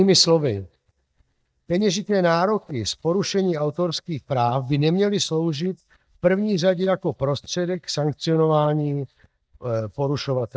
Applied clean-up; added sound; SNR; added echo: neural mask model DeepFilterNet 3.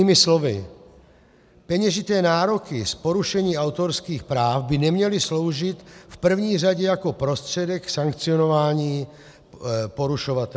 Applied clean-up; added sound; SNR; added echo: none; none; none; none.